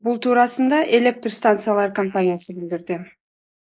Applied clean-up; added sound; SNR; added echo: neural mask model Resemble Enhance denoiser.